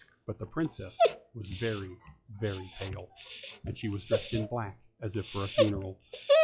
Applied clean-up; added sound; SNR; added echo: classical method log-MMSE.